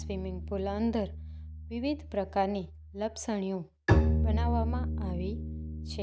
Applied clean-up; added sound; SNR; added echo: none; Bowed string instrument; -3 dB; none.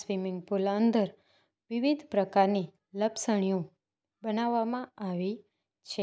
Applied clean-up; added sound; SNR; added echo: none; none; none; none.